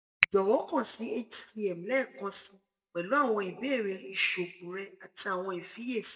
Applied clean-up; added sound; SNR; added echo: neural mask model DeepFilterNet 3.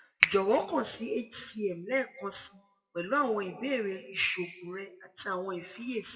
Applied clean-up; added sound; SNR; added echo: classical method WPE with log-MMSE.